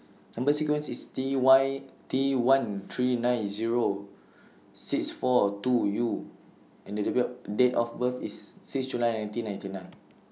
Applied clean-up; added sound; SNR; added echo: none; none; none; none.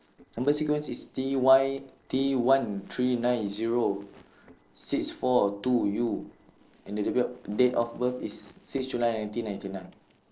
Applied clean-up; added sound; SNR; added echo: neural separator model SepFormer DNS4.